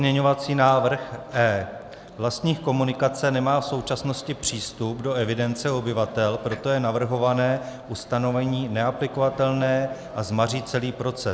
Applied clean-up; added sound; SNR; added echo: none; none; none; none.